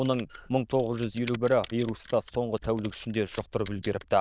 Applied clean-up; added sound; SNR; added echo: neural diffusion model UNIVERSE++.